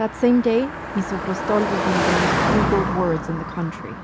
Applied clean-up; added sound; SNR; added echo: none; Car passing by; 1 dB; none.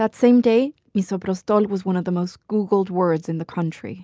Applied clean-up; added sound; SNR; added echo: none; none; none; none.